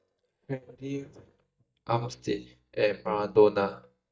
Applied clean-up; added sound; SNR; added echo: neural mask model DeepFilterNet 3.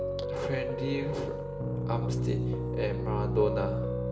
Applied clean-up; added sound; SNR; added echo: none; Piano; -3 dB; reverberation time 2.1 s.